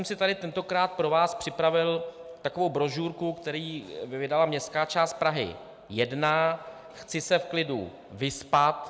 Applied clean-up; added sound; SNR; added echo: none; none; none; none.